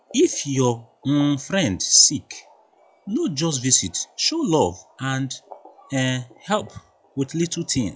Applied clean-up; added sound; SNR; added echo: classical method log-MMSE.